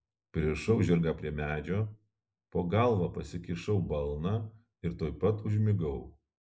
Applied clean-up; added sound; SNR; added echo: neural mask model Resemble Enhance denoiser.